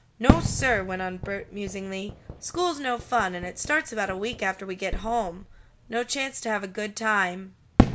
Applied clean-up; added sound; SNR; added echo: none; Fireworks; 1 dB; none.